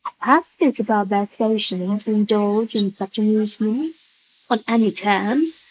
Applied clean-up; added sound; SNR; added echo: neural mask model Resemble Enhance denoiser.